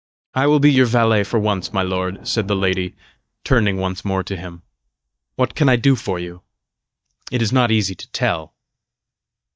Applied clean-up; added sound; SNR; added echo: neural mask model DeepFilterNet 3.